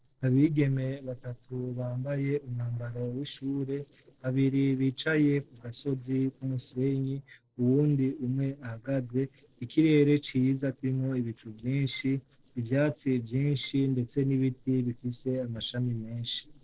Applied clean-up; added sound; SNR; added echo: neural separator model SepFormer DNS4.